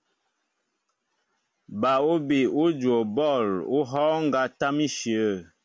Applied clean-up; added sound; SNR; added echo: none; none; none; none.